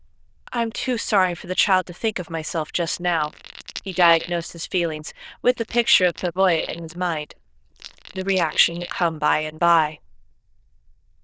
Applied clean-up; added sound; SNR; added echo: neural diffusion model UNIVERSE++.